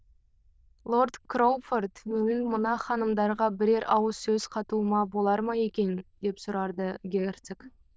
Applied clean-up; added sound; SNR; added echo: neural diffusion model UNIVERSE++.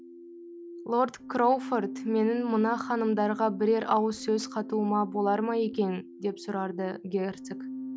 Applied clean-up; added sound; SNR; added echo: none; Keyboard (musical); 12 dB; none.